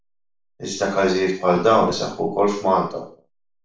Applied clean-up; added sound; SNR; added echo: none; none; none; reverberation time 0.4 s.